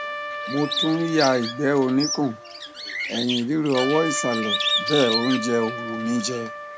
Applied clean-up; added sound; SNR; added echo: none; Bird + Trumpet; 5 dB; none.